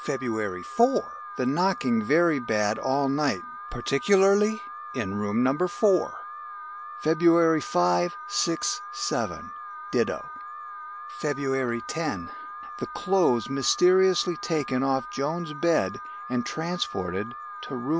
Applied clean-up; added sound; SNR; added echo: none; Alarm; 12 dB; none.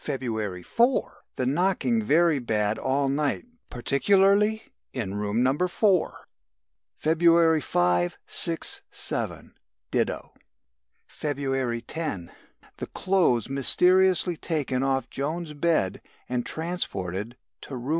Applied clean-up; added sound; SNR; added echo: none; none; none; none.